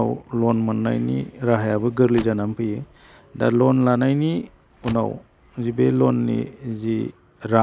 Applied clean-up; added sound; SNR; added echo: none; Car; 20 dB; none.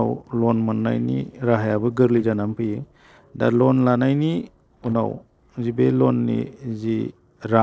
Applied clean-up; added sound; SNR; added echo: neural separator model SepFormer DNS4.